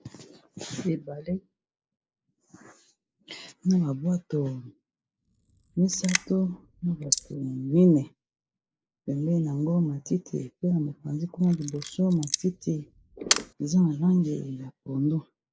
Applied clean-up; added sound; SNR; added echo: neural mask model Resemble Enhance denoiser.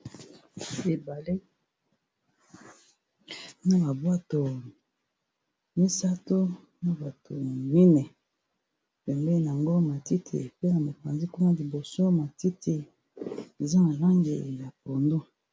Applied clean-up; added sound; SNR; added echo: none; none; none; none.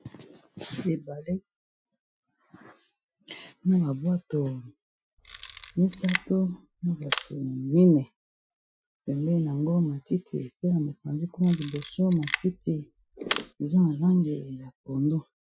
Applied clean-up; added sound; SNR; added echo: classical method Wiener filter.